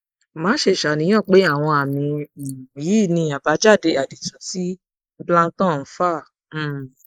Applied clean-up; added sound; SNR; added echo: neural mask model Resemble Enhance denoiser.